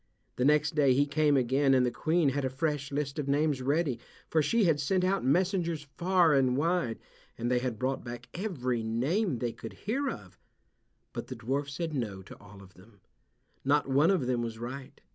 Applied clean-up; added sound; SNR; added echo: none; none; none; none.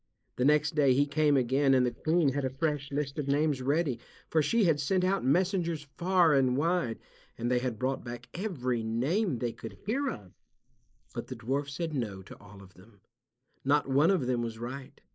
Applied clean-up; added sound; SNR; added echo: neural mask model Resemble Enhance denoiser.